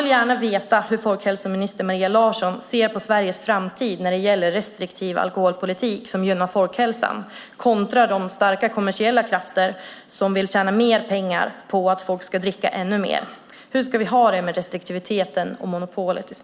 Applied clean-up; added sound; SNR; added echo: none; none; none; none.